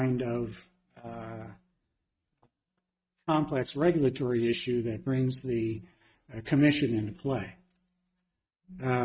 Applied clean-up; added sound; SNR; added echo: neural mask model RNNoise.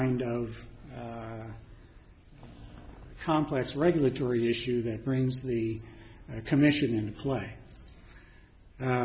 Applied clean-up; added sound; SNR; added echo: none; none; none; none.